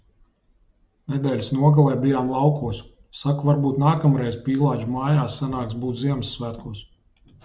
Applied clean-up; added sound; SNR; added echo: none; none; none; none.